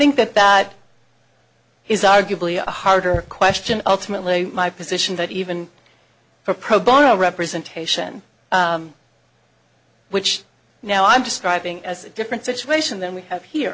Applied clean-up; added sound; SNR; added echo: none; Raindrop / Drip; 13 dB; none.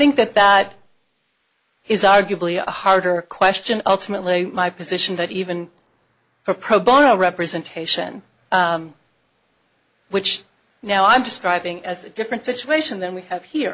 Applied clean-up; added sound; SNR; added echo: neural mask model Resemble Enhance denoiser.